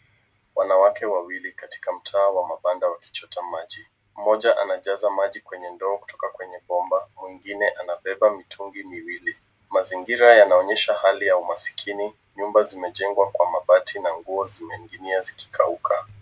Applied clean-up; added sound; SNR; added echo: none; none; none; none.